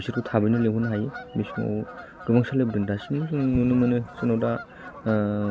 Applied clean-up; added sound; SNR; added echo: none; Bird vocalization, bird call, bird song / Fowl + Explosion; 16 dB; none.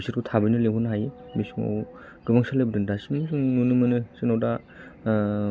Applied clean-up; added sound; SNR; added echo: none; none; none; none.